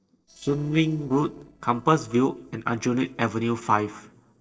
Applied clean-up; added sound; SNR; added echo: neural separator model SepFormer DNS4.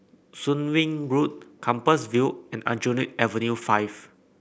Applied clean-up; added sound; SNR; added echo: none; none; none; none.